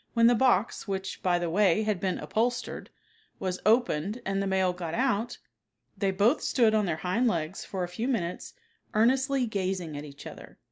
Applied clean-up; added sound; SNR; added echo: none; none; none; none.